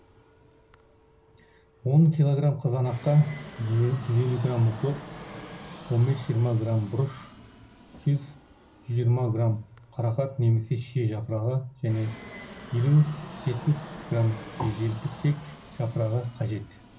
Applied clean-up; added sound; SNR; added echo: none; Fixed-wing aircraft, airplane; 18 dB; reverberation time 0.3 s.